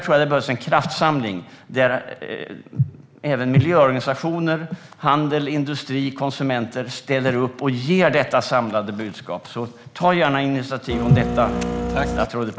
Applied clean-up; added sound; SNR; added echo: none; Printer; 3 dB; none.